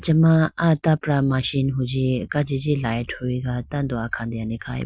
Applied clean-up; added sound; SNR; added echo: none; none; none; none.